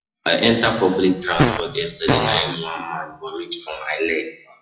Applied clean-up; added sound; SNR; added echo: classical method WPE with log-MMSE.